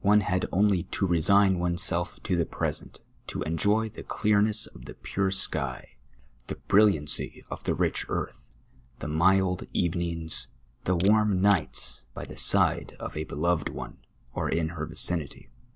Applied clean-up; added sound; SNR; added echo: none; Crushing; 17 dB; none.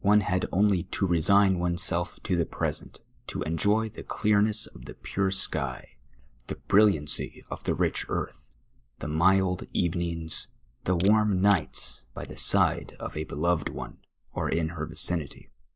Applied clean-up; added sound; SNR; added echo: neural mask model Resemble Enhance denoiser.